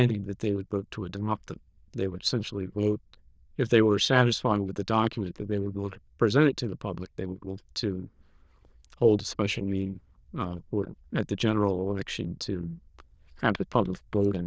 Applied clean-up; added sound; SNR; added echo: neural diffusion model UNIVERSE++.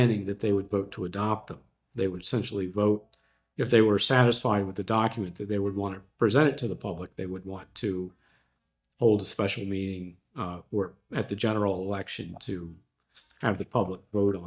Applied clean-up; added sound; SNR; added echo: neural mask model DeepFilterNet 3.